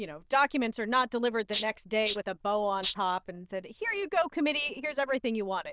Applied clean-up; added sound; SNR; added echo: neural diffusion model UNIVERSE++.